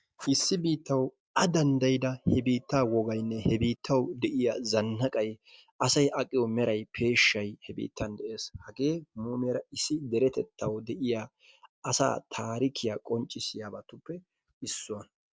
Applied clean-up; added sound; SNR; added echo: none; none; none; none.